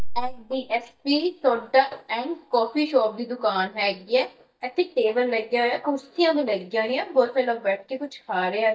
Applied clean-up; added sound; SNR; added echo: neural mask model DeepFilterNet 3.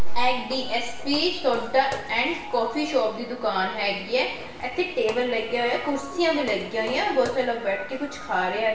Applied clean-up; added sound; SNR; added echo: none; Walk, footsteps; 20 dB; reverberation time 0.8 s.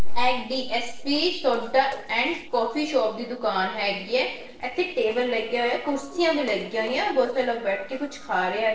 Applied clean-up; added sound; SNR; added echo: neural separator model SepFormer DNS4.